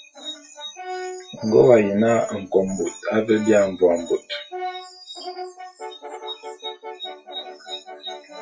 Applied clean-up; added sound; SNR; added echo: classical method WPE with log-MMSE.